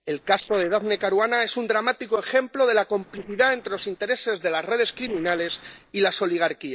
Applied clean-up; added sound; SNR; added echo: neural separator model SepFormer DNS4.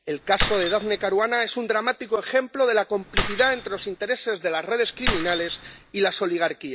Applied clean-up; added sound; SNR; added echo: none; Keys jangling; 5 dB; none.